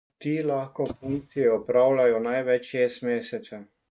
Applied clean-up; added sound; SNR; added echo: neural mask model RNNoise.